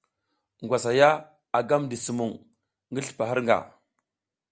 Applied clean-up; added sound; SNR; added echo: none; none; none; none.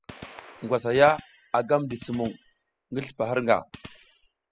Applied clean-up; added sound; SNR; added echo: classical method spectral subtraction.